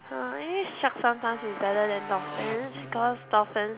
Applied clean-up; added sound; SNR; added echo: none; Motorcycle; 12 dB; none.